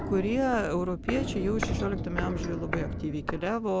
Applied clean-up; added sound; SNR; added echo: none; Walk, footsteps; 3 dB; none.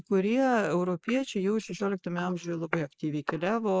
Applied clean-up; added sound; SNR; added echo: neural mask model Resemble Enhance denoiser.